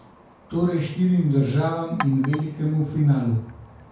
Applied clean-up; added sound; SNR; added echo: none; Chink, clink; 17 dB; reverberation time 0.5 s.